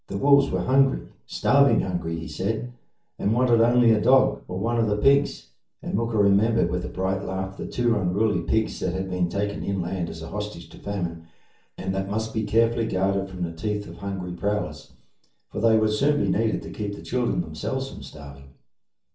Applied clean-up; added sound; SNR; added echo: none; none; none; reverberation time 0.4 s.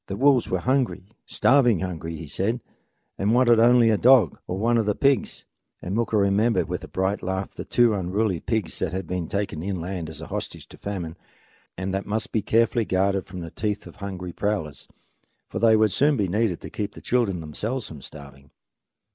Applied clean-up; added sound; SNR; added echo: none; none; none; none.